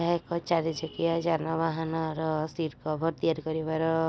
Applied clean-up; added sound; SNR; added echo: none; none; none; none.